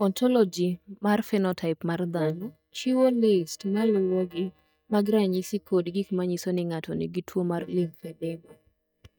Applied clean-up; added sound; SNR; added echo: neural mask model DeepFilterNet 3.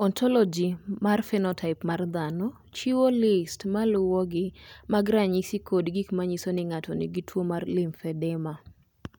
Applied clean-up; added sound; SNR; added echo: none; none; none; none.